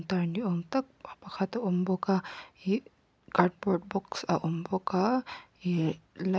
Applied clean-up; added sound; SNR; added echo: none; none; none; none.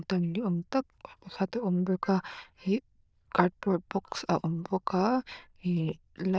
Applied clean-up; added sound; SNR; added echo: neural diffusion model UNIVERSE++.